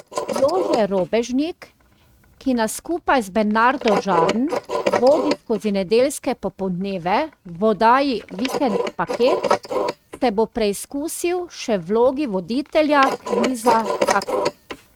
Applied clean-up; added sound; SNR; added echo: neural mask model RNNoise.